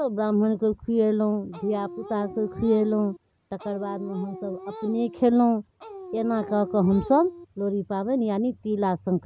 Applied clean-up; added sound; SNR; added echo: none; Dog; 13 dB; none.